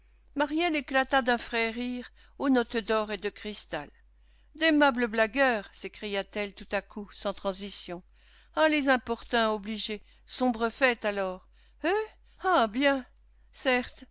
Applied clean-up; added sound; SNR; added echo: none; none; none; none.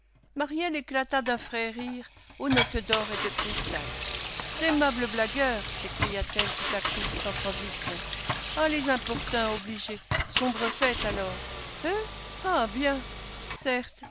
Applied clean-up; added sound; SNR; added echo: none; Sink (filling or washing) / Water tap, faucet + Engine; 2 dB; none.